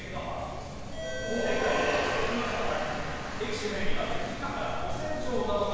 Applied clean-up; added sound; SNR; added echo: none; Rain; 3 dB; reverberation time 1.9 s.